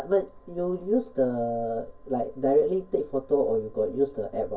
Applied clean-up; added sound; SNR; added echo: none; none; none; reverberation time 0.1 s.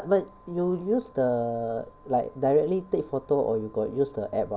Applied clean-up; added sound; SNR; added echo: none; none; none; none.